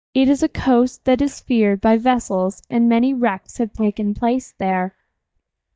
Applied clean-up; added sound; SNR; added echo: neural mask model DeepFilterNet 3.